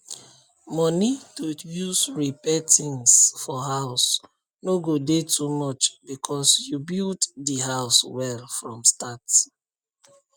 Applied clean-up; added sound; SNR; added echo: none; none; none; none.